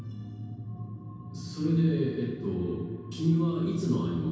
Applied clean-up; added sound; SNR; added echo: none; none; none; reverberation time 1.2 s.